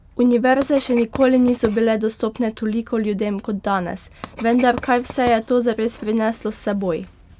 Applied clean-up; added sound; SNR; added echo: none; Writing; 17 dB; none.